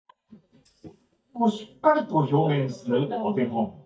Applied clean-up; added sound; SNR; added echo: neural mask model DeepFilterNet 3.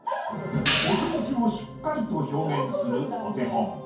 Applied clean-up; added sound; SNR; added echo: none; Hi-hat; 1 dB; reverberation time 0.6 s.